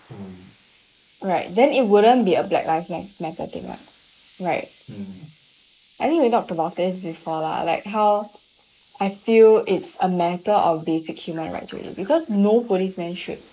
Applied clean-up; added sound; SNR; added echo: neural mask model Resemble Enhance denoiser.